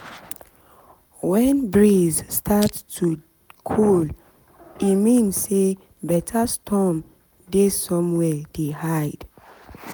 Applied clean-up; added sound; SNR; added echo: none; Crushing; 14 dB; none.